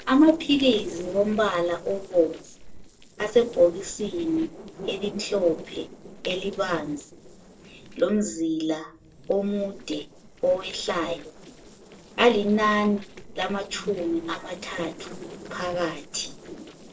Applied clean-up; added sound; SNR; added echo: neural separator model SepFormer DNS4.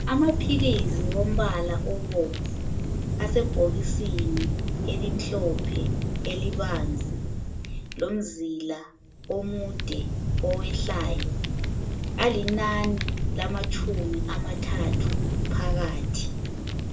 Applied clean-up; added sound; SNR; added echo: none; Fire; -4 dB; reverberation time 0.2 s.